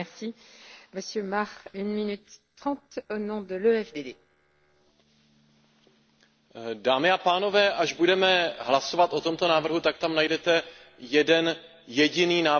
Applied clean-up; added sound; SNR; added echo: neural separator model SepFormer DNS4.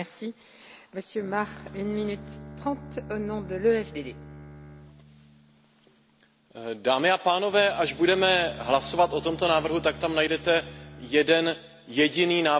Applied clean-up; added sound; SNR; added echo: none; Bowed string instrument; 18 dB; none.